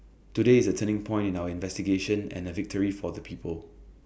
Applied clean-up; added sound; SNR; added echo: none; none; none; none.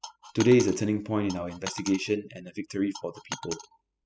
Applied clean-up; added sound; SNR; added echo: classical method spectral subtraction.